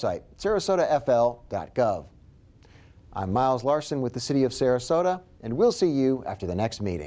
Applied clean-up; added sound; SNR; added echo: none; none; none; none.